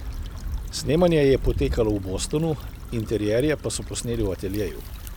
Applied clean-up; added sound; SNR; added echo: none; Stream / Trickle, dribble / Traffic noise, roadway noise; 7 dB; none.